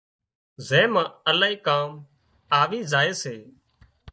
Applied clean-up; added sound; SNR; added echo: neural mask model DeepFilterNet 3.